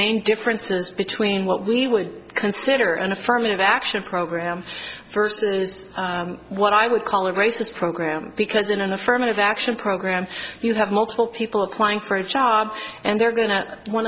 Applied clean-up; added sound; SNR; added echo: none; none; none; none.